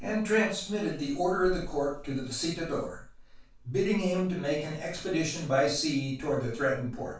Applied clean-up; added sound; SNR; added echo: none; none; none; reverberation time 0.3 s.